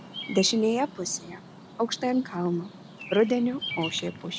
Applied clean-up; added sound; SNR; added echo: none; Bird vocalization, bird call, bird song; 13 dB; none.